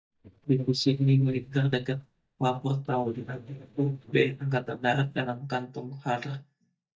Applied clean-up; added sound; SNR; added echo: neural mask model DeepFilterNet 3.